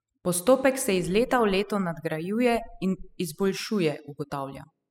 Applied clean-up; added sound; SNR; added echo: classical method spectral subtraction.